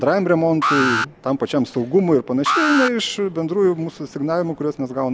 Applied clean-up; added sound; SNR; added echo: none; Alarm; 5 dB; none.